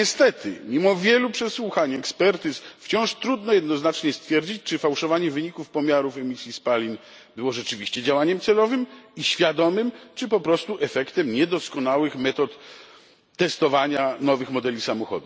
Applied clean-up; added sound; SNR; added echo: none; none; none; none.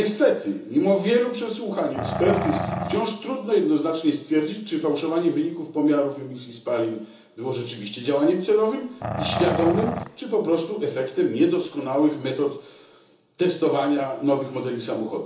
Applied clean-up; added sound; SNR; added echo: none; Growling; 3 dB; reverberation time 1.2 s.